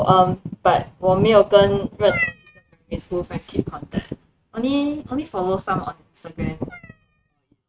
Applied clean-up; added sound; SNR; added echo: neural mask model RNNoise.